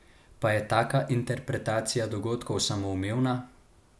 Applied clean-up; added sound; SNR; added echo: none; none; none; none.